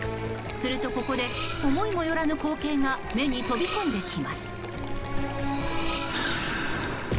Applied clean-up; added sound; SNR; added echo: none; Cutlery, silverware + Stream; 5 dB; none.